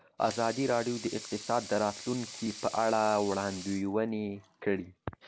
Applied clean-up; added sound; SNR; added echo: none; Sink (filling or washing) / Water tap, faucet / Liquid; 14 dB; none.